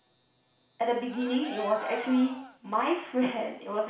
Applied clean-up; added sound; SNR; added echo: none; Cheering; 12 dB; reverberation time 0.6 s.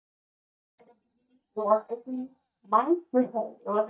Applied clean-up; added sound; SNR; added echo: neural mask model DeepFilterNet 3.